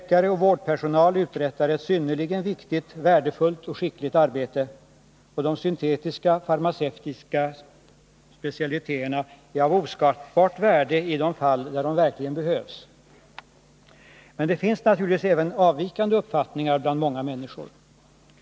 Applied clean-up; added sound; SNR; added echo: none; none; none; none.